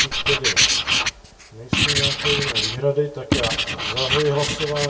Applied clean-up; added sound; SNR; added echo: none; Writing; -3 dB; reverberation time 0.1 s.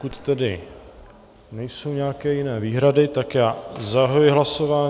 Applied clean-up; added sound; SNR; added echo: none; none; none; none.